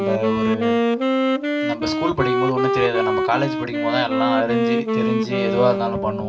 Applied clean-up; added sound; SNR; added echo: none; Wind instrument, woodwind instrument; -3 dB; reverberation time 0.2 s.